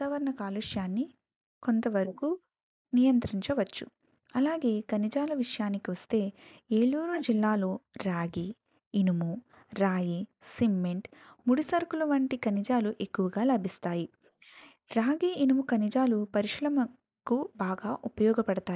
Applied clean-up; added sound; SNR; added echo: neural mask model Resemble Enhance denoiser.